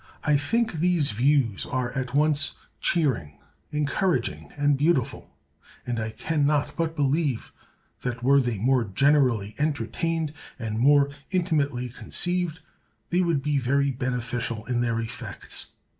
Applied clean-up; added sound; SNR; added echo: none; none; none; none.